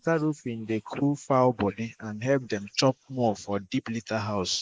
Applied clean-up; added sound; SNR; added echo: neural mask model Resemble Enhance denoiser.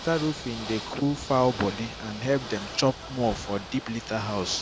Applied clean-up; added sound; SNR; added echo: none; Ocean / Boat, Water vehicle; 11 dB; none.